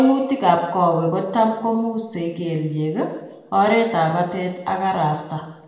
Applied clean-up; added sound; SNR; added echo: none; none; none; reverberation time 1.0 s.